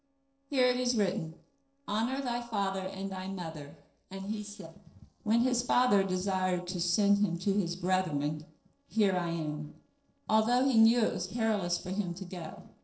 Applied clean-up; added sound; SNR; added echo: neural separator model SepFormer DNS4.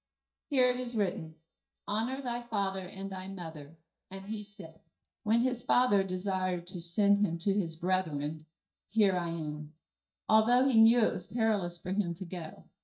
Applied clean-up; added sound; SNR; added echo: neural mask model DeepFilterNet 3.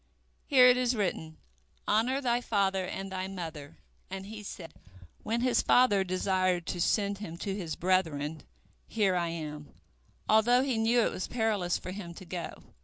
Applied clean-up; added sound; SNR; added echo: none; none; none; none.